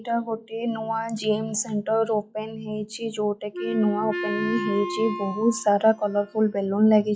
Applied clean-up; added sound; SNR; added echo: classical method log-MMSE.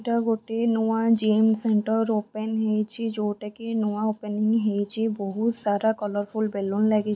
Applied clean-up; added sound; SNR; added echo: none; none; none; none.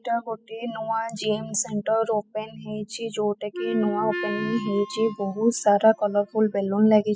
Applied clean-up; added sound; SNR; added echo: classical method spectral subtraction.